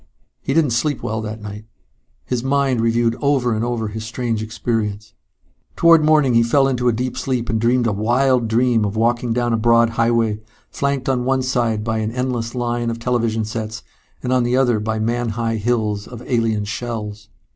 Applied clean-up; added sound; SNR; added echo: none; none; none; none.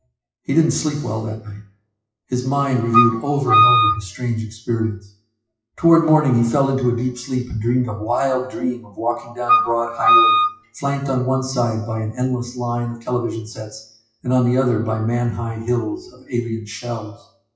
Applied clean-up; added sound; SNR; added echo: classical method WPE with log-MMSE.